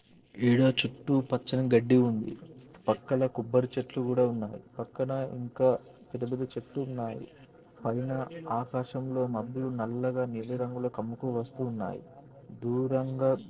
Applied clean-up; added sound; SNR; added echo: neural separator model SepFormer DNS4.